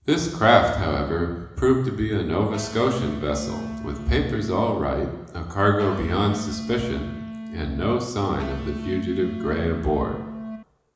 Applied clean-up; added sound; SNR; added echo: none; Electric guitar; 9 dB; reverberation time 1.0 s.